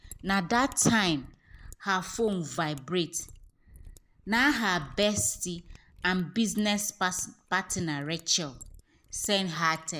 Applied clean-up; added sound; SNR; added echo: neural mask model Resemble Enhance denoiser.